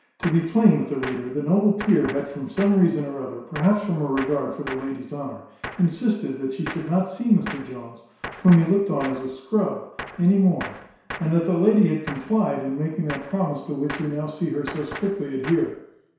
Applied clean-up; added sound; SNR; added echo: none; Gunshot, gunfire; 16 dB; reverberation time 0.7 s.